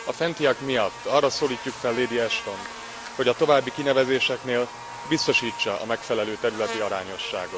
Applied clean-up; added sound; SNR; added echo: none; Buzz; 12 dB; none.